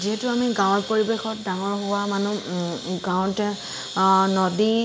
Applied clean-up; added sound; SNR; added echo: none; none; none; none.